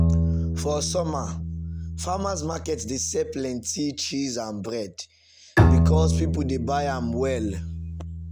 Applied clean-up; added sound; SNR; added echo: none; Bowed string instrument; -4 dB; none.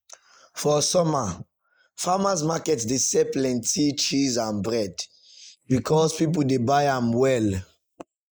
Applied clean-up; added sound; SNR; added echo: neural mask model Resemble Enhance denoiser.